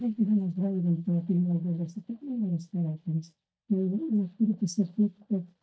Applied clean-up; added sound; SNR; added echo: neural mask model DeepFilterNet 3.